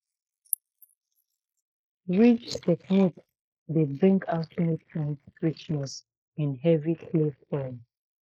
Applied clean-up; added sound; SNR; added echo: neural mask model Resemble Enhance denoiser.